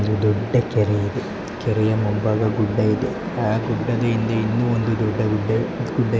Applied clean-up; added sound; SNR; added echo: none; none; none; none.